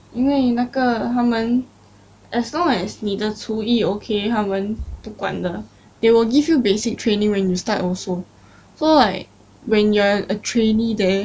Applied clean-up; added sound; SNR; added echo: none; none; none; none.